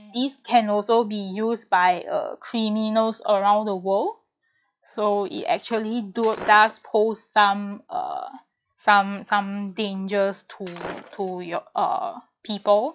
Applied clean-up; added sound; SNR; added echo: classical method log-MMSE.